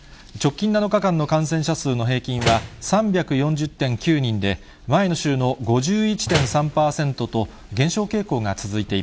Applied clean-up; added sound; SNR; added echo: none; Slam; 7 dB; none.